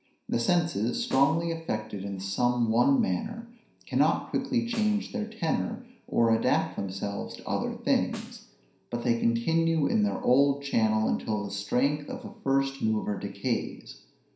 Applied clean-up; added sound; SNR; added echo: none; Snare drum; 20 dB; reverberation time 0.5 s.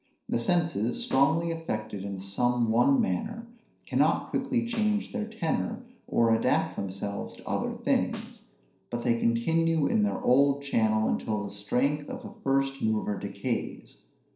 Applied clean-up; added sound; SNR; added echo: neural separator model SepFormer DNS4.